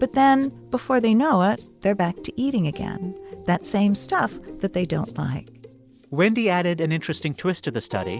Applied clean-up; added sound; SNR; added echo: none; none; none; none.